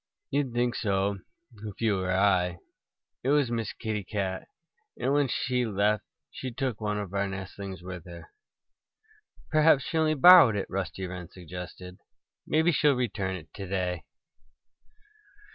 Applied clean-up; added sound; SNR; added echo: none; none; none; none.